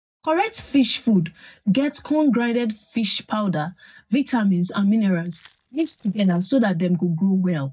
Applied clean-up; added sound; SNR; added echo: neural mask model DeepFilterNet 3.